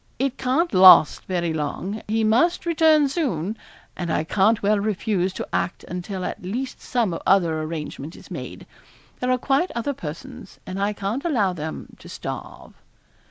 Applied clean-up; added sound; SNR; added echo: none; none; none; none.